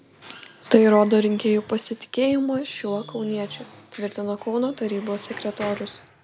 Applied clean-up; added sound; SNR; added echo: none; Squeak / Wood; 19 dB; none.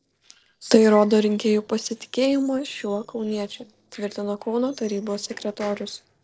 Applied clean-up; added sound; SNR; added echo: neural separator model SepFormer DNS4.